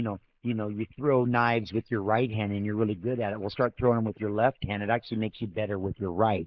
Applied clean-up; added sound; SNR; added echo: neural mask model Resemble Enhance denoiser.